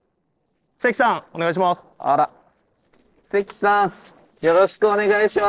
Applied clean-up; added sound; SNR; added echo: neural separator model SepFormer DNS4.